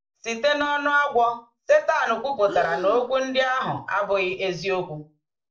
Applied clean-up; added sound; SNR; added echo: neural separator model SepFormer DNS4.